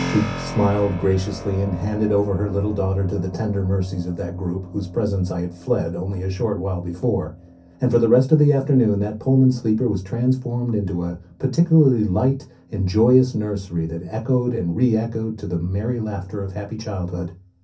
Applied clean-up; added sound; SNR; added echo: none; Keyboard (musical); 17 dB; reverberation time 0.3 s.